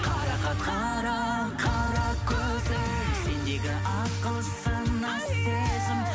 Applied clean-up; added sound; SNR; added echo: none; none; none; none.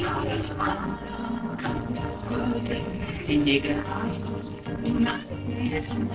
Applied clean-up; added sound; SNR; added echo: neural separator model SepFormer DNS4.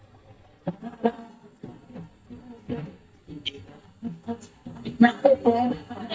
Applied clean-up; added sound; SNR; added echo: neural mask model DeepFilterNet 3.